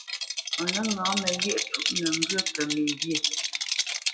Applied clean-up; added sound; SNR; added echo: classical method WPE with log-MMSE.